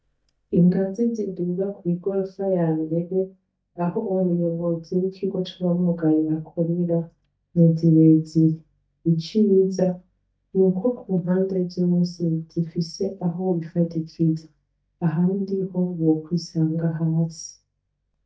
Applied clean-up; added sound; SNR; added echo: neural mask model DeepFilterNet 3.